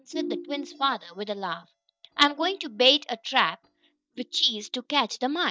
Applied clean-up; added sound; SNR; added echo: neural mask model DeepFilterNet 3.